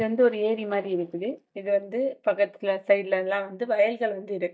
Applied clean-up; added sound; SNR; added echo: neural mask model DeepFilterNet 3.